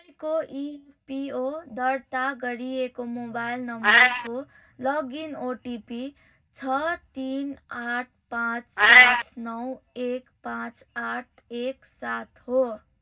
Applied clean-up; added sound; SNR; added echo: neural mask model DeepFilterNet 3.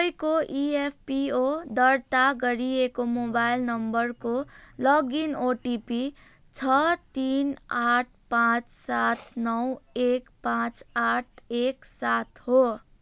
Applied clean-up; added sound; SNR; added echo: none; none; none; none.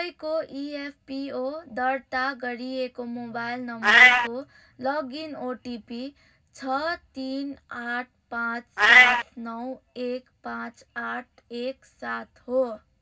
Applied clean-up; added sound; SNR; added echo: none; Meow; -5 dB; reverberation time 0.4 s.